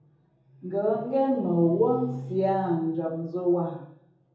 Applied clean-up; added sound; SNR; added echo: none; none; none; reverberation time 0.7 s.